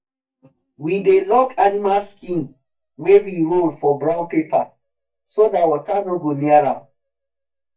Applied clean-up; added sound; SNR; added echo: neural mask model DeepFilterNet 3.